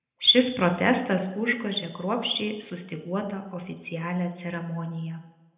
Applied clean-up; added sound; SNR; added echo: none; none; none; reverberation time 0.8 s.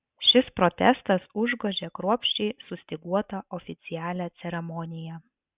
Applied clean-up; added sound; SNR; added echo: none; none; none; none.